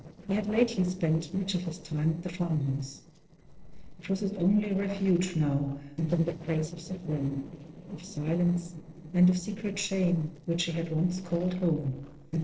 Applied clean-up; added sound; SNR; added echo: neural separator model SepFormer DNS4.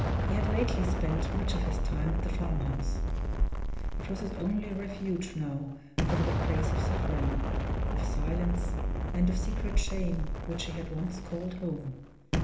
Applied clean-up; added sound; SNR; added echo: none; Explosion; -5 dB; reverberation time 1.0 s.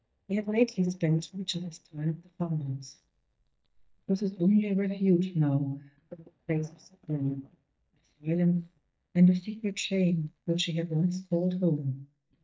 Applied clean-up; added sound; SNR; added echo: neural mask model DeepFilterNet 3.